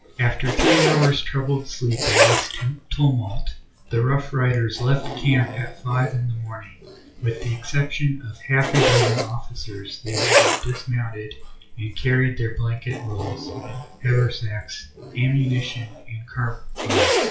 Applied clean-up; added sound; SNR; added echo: classical method WPE with log-MMSE.